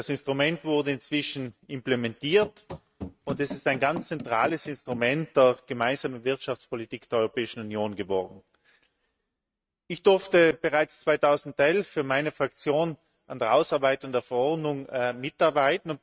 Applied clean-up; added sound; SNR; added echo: neural mask model RNNoise.